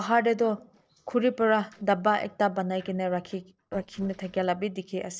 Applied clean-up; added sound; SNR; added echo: neural separator model SepFormer DNS4.